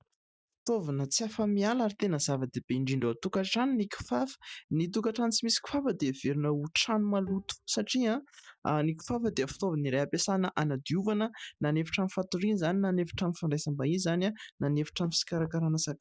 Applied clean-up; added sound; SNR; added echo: neural mask model DeepFilterNet 3.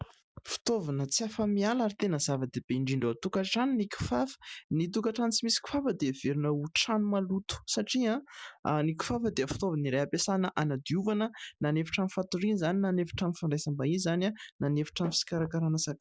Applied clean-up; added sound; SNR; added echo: none; none; none; none.